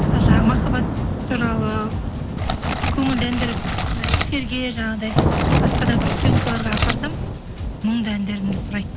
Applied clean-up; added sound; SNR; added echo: none; Crackle + Thunder / Rain; -3 dB; none.